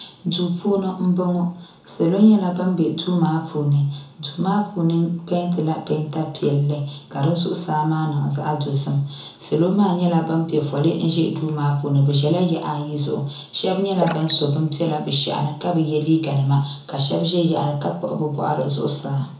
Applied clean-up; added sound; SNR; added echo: none; Splash, splatter; 13 dB; reverberation time 0.7 s.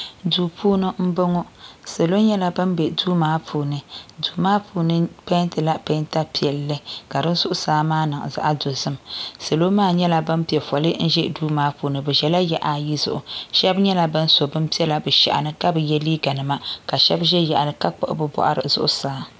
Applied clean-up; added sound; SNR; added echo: none; none; none; none.